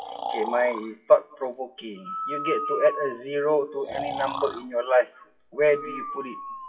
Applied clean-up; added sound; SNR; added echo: classical method WPE with log-MMSE.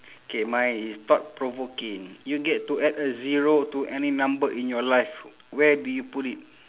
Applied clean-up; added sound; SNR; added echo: none; none; none; none.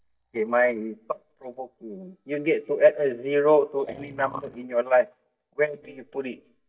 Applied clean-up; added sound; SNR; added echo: neural mask model DeepFilterNet 3.